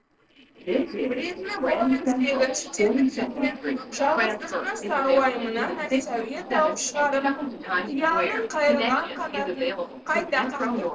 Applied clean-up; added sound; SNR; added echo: neural separator model SepFormer DNS4.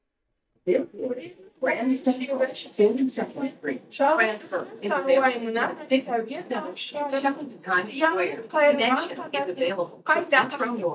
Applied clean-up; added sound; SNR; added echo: neural mask model DeepFilterNet 3.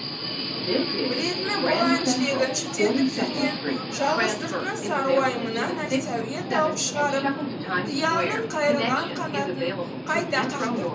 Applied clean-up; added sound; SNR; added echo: none; Subway, metro, underground; -1 dB; reverberation time 0.3 s.